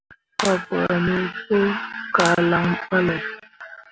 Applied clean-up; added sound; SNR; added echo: none; Clapping; 13 dB; none.